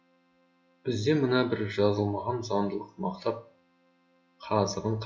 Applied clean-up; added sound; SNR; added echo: classical method log-MMSE.